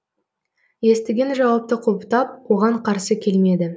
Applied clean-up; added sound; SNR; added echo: none; none; none; none.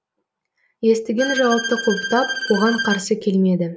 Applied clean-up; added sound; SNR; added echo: none; Bowed string instrument; 6 dB; none.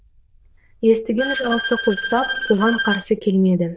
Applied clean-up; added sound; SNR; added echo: neural diffusion model UNIVERSE++.